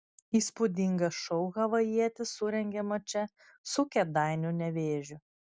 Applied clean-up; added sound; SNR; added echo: none; none; none; none.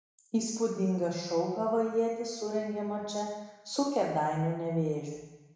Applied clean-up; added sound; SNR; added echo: none; none; none; reverberation time 1.0 s.